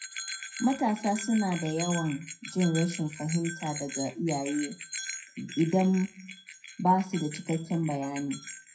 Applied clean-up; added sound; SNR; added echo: classical method WPE with log-MMSE.